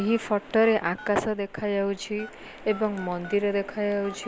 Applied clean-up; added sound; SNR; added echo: none; Telephone; 19 dB; none.